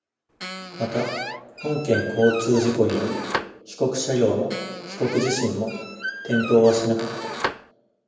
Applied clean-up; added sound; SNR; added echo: none; Squeak; 9 dB; reverberation time 1.0 s.